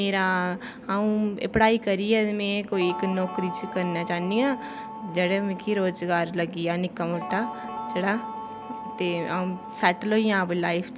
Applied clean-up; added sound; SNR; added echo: none; Guitar; 11 dB; none.